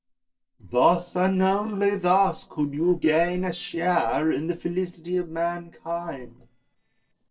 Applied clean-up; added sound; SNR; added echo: neural separator model SepFormer DNS4.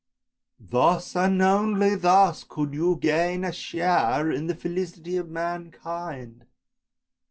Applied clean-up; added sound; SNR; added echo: none; none; none; none.